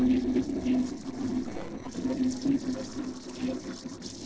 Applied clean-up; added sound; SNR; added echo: neural separator model SepFormer DNS4.